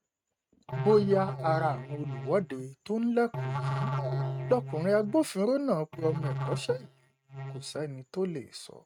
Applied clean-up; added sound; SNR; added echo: neural mask model RNNoise.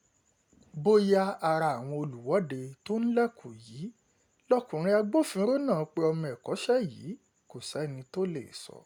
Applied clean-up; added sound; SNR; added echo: none; none; none; none.